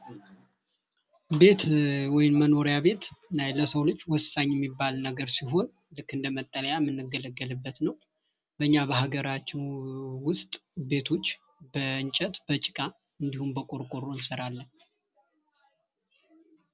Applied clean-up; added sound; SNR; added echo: none; none; none; none.